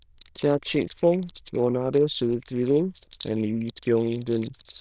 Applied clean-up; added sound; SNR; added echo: neural diffusion model UNIVERSE++.